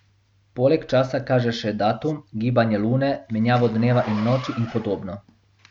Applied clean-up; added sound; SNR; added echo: none; Zipper (clothing); 20 dB; none.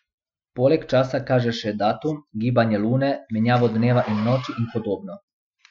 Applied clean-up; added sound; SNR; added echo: classical method Wiener filter.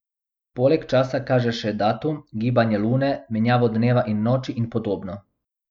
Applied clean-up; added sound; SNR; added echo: none; none; none; none.